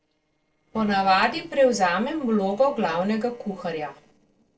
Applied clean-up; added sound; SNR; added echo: neural separator model SepFormer DNS4.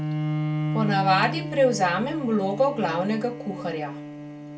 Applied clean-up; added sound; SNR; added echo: none; Bowed string instrument; 5 dB; reverberation time 0.2 s.